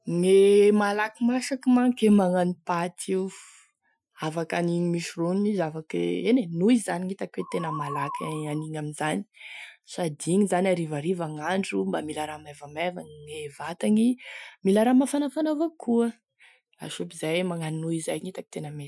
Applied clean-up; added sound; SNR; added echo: classical method Wiener filter.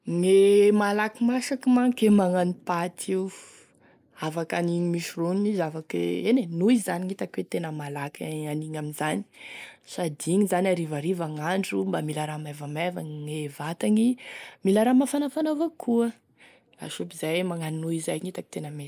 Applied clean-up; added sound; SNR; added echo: neural mask model Resemble Enhance denoiser.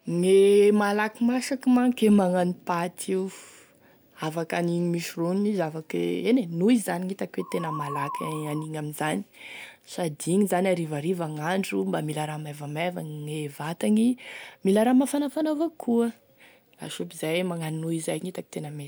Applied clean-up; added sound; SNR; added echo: none; Musical instrument; 9 dB; none.